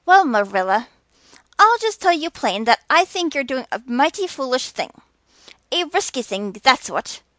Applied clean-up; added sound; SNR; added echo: none; none; none; none.